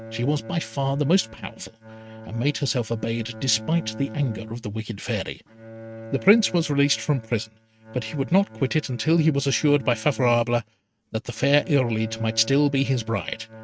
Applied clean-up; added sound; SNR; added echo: neural mask model RNNoise.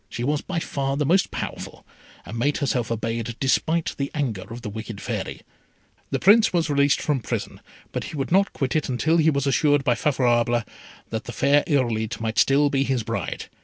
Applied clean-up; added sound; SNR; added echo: none; none; none; none.